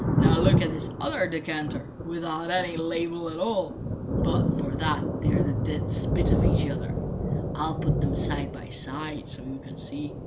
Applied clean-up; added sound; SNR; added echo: none; Thunder; -4 dB; none.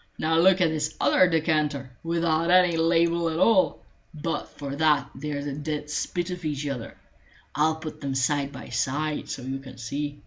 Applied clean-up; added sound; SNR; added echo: none; none; none; none.